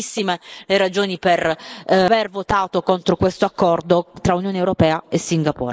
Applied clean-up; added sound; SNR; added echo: neural mask model Resemble Enhance denoiser.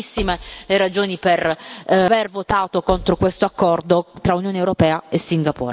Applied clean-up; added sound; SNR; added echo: none; Knock; 18 dB; none.